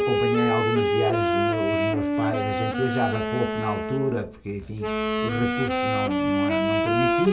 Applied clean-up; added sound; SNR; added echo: none; Wind instrument, woodwind instrument; -3 dB; reverberation time 0.2 s.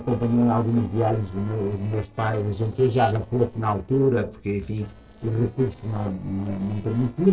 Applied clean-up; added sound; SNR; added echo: neural separator model SepFormer DNS4.